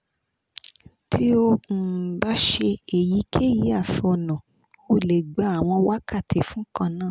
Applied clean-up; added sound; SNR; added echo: none; none; none; none.